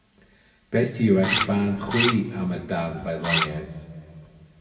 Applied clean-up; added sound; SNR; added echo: none; Cutlery, silverware; -4 dB; reverberation time 1.9 s.